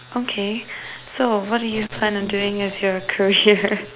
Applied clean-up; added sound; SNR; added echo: none; none; none; none.